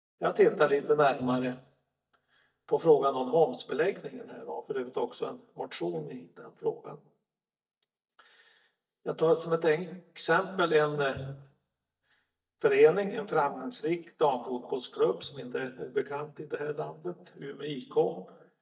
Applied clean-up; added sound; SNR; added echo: neural mask model DeepFilterNet 3.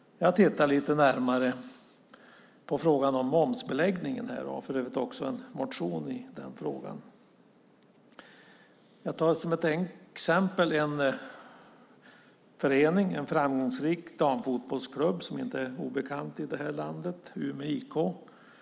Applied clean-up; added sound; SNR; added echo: none; none; none; none.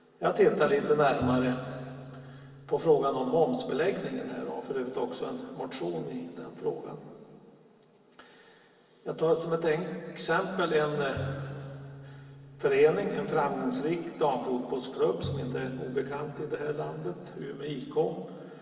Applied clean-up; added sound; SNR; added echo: none; Bowed string instrument; 13 dB; reverberation time 2.3 s.